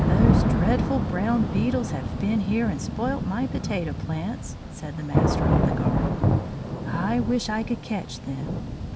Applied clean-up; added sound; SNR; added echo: none; Thunder / Rain; -3 dB; none.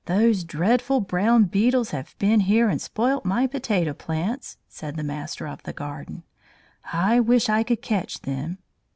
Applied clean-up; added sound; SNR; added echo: none; none; none; none.